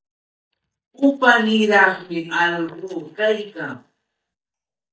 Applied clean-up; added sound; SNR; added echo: neural mask model DeepFilterNet 3.